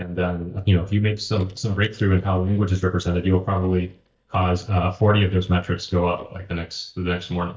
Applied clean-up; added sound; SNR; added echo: neural mask model DeepFilterNet 3.